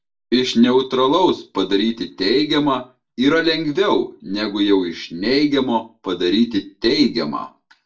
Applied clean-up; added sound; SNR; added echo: none; none; none; reverberation time 0.2 s.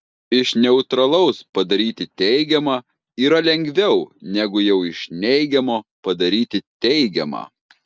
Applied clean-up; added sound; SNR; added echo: none; none; none; none.